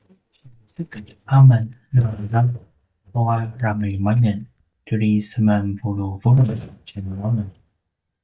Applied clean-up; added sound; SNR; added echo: neural mask model DeepFilterNet 3.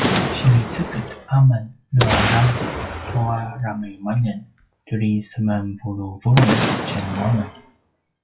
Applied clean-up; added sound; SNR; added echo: classical method WPE with log-MMSE.